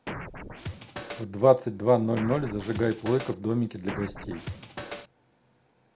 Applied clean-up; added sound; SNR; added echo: none; Scratching (performance technique); 10 dB; none.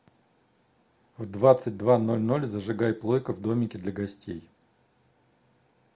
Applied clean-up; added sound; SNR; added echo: none; none; none; none.